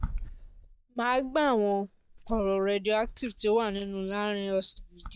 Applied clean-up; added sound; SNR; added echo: neural mask model DeepFilterNet 3.